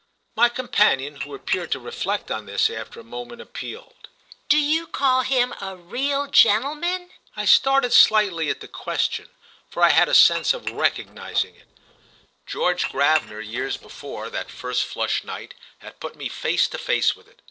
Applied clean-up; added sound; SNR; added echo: neural separator model SepFormer DNS4.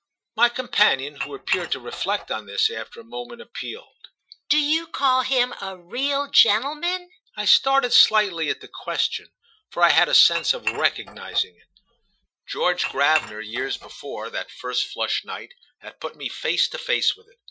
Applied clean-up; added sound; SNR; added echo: classical method Wiener filter.